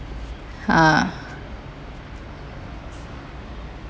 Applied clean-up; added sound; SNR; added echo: none; none; none; none.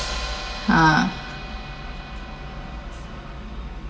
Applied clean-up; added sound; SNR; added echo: none; Hi-hat; 11 dB; reverberation time 0.2 s.